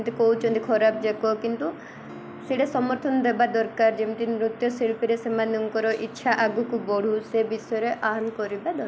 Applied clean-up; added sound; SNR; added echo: none; Acoustic guitar / Strum; 19 dB; none.